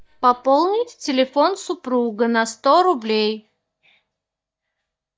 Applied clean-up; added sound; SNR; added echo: neural mask model DeepFilterNet 3.